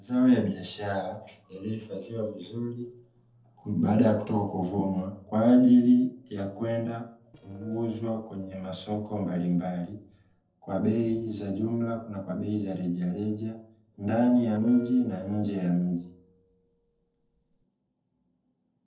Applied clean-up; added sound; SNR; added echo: neural separator model SepFormer DNS4.